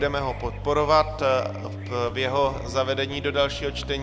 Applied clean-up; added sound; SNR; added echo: none; Bass guitar + Bird vocalization, bird call, bird song; 9 dB; none.